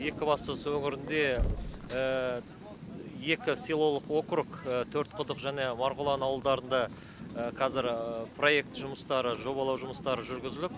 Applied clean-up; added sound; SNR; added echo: none; Knock; 8 dB; none.